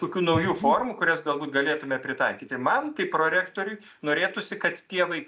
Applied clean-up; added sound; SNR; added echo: none; Breathing; 6 dB; none.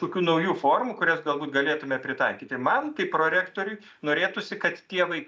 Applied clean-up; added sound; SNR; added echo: none; none; none; none.